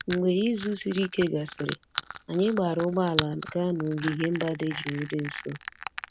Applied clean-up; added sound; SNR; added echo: none; Crushing; 10 dB; none.